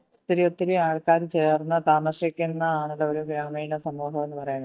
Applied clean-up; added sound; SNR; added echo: neural mask model DeepFilterNet 3.